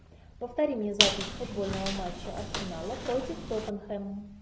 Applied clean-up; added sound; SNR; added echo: none; Squeak; -1 dB; none.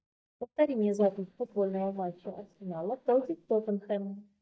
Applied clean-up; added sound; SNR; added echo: neural mask model DeepFilterNet 3.